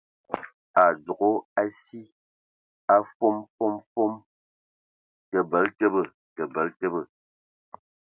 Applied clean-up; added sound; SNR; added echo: none; none; none; none.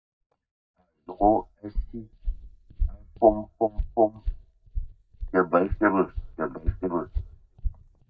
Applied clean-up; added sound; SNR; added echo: neural mask model DeepFilterNet 3.